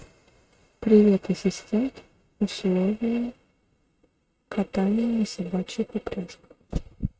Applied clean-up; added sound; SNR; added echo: neural mask model RNNoise.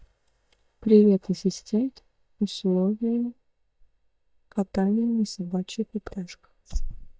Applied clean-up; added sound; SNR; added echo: neural mask model DeepFilterNet 3.